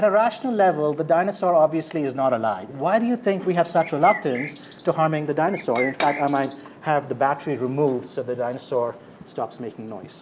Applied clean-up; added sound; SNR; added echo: none; Bird; 12 dB; none.